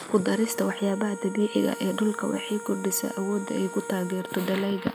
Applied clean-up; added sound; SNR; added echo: none; Wind instrument, woodwind instrument; 13 dB; none.